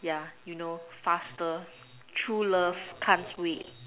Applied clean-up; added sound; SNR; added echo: none; none; none; none.